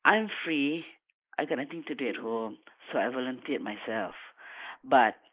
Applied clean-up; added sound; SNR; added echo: neural mask model Resemble Enhance denoiser.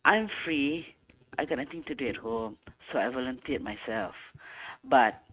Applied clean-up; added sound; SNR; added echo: neural mask model RNNoise.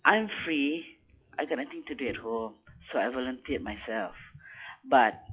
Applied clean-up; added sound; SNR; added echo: classical method log-MMSE.